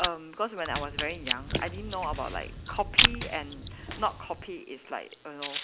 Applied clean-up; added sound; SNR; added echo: none; Walk, footsteps + Chewing, mastication; -3 dB; none.